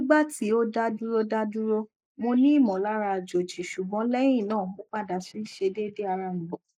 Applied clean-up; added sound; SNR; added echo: neural mask model Resemble Enhance denoiser.